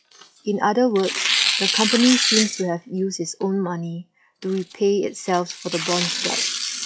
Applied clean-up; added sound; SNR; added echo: classical method log-MMSE.